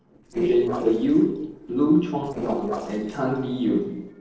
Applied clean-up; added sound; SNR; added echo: neural separator model SepFormer DNS4.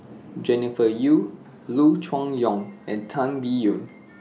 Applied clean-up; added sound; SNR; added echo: none; none; none; none.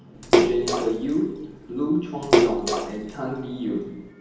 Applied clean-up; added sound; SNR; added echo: none; Splash, splatter; -3 dB; reverberation time 0.9 s.